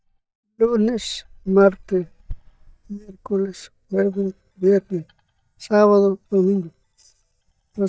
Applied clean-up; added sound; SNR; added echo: neural mask model DeepFilterNet 3.